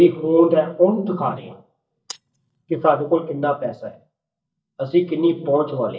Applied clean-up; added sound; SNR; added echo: neural mask model DeepFilterNet 3.